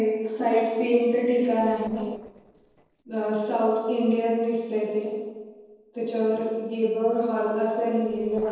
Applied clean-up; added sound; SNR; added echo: neural separator model SepFormer DNS4.